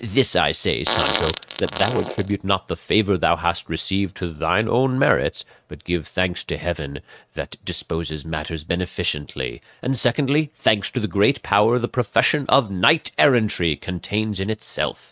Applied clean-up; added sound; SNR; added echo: neural mask model RNNoise.